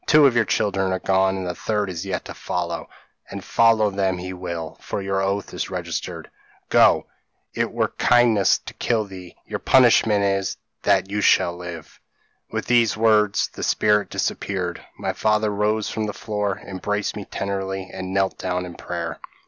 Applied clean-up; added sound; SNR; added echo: none; none; none; none.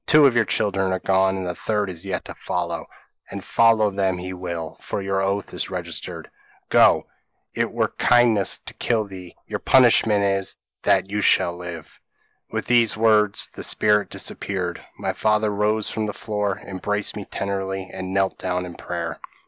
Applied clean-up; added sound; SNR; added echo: neural mask model Resemble Enhance denoiser.